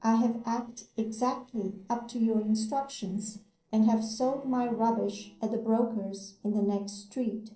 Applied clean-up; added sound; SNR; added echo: neural separator model SepFormer DNS4.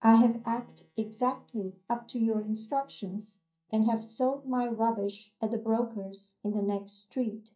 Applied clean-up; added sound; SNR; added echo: neural mask model DeepFilterNet 3.